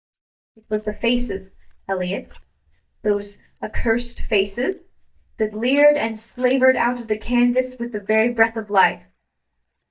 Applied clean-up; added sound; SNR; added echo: neural mask model DeepFilterNet 3.